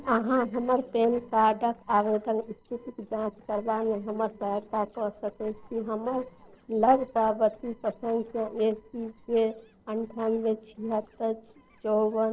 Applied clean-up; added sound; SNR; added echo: neural separator model SepFormer DNS4.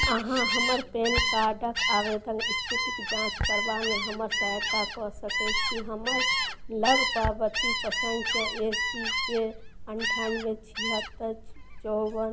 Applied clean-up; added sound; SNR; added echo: none; Gull, seagull; -1 dB; none.